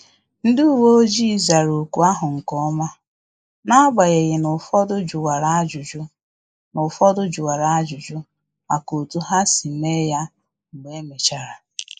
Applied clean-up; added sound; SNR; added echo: neural mask model Resemble Enhance denoiser.